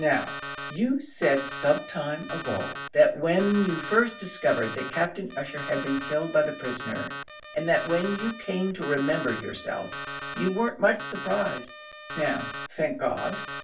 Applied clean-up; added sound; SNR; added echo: none; Alarm; 8 dB; reverberation time 0.3 s.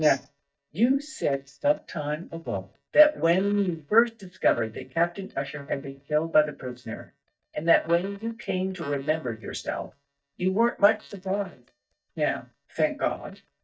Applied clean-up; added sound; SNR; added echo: neural mask model DeepFilterNet 3.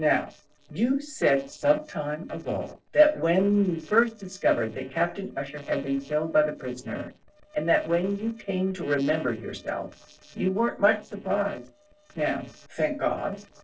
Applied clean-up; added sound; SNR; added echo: neural separator model SepFormer DNS4.